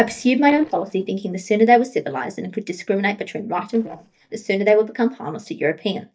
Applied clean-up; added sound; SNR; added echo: neural mask model DeepFilterNet 3.